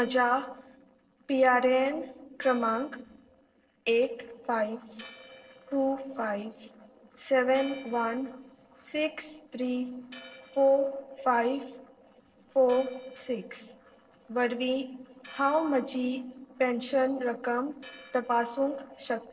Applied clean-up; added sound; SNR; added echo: neural separator model SepFormer DNS4.